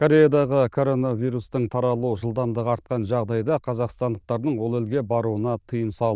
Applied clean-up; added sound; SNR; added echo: neural diffusion model UNIVERSE++.